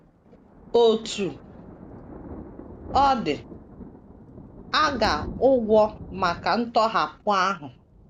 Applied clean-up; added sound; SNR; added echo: none; Thunder; 15 dB; none.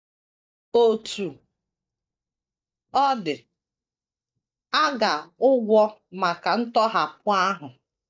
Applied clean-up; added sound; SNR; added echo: neural mask model DeepFilterNet 3.